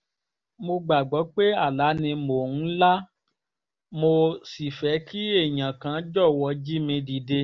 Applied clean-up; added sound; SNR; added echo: none; none; none; none.